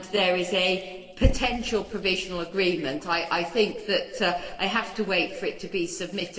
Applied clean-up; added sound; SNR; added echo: neural separator model SepFormer DNS4.